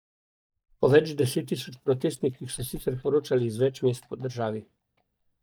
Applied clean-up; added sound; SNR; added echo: neural mask model DeepFilterNet 3.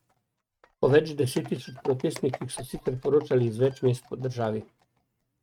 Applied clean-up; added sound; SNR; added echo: neural mask model RNNoise.